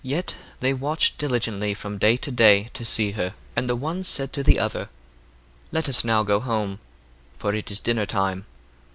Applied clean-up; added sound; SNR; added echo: none; none; none; none.